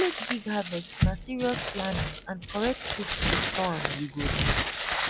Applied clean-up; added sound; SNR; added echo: none; Crumpling, crinkling; -2 dB; none.